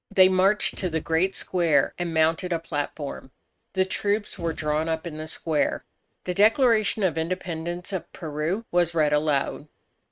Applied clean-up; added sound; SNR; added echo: neural mask model RNNoise.